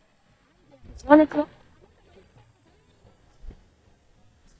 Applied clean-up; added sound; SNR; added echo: neural mask model DeepFilterNet 3.